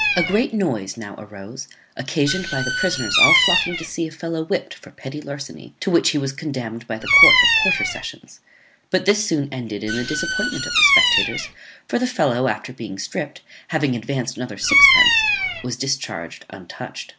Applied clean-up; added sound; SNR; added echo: none; Bird vocalization, bird call, bird song; -2 dB; none.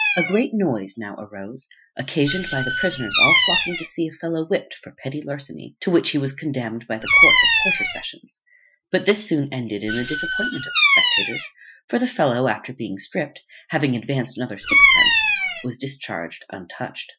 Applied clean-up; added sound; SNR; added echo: classical method Wiener filter.